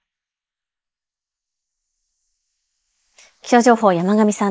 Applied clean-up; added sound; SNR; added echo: neural mask model Resemble Enhance denoiser.